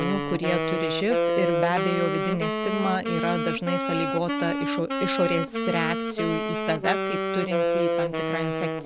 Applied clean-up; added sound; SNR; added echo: none; Wind instrument, woodwind instrument; -1 dB; none.